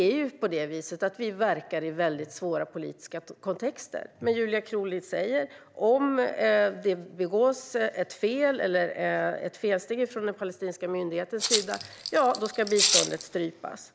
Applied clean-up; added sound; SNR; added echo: none; Rattle (instrument); 1 dB; none.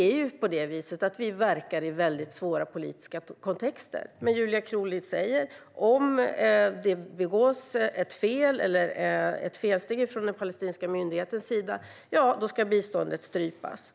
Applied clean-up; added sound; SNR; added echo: none; none; none; none.